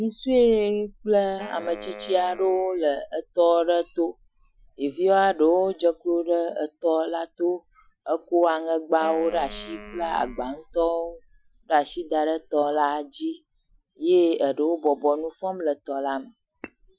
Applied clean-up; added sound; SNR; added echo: classical method Wiener filter.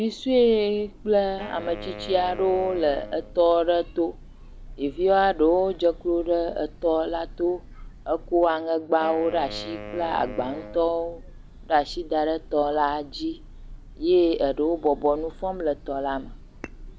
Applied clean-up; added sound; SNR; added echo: none; Bird / Breathing + Wind instrument, woodwind instrument; 16 dB; none.